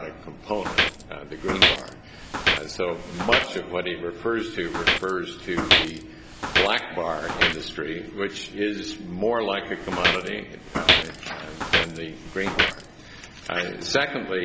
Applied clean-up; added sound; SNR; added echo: none; Walk, footsteps; -3 dB; none.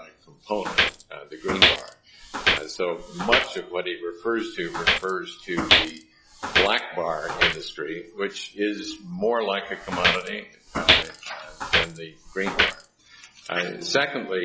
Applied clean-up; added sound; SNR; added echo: classical method log-MMSE.